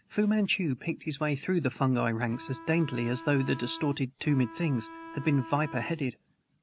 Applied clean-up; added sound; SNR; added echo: none; Bowed string instrument; 15 dB; none.